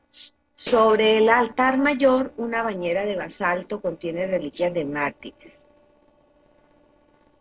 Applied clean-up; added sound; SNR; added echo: neural separator model SepFormer DNS4.